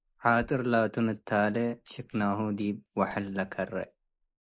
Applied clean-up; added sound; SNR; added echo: neural mask model Resemble Enhance denoiser.